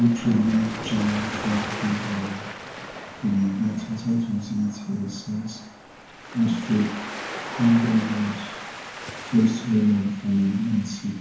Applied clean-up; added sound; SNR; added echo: none; Waves, surf; 11 dB; reverberation time 0.9 s.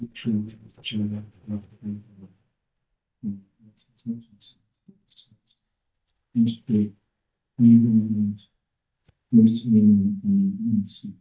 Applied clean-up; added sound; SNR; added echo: neural mask model DeepFilterNet 3.